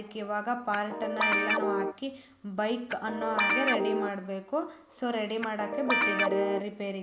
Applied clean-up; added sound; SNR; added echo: none; Guitar; -4 dB; none.